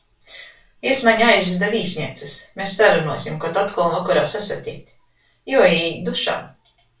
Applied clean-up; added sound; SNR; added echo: none; none; none; reverberation time 0.2 s.